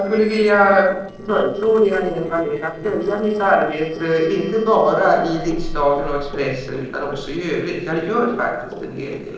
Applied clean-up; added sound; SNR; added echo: neural separator model SepFormer DNS4.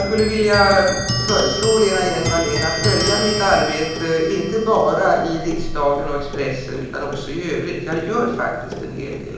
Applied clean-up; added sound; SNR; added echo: none; Clock; 6 dB; reverberation time 1.0 s.